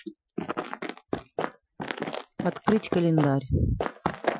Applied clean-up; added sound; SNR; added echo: classical method Wiener filter.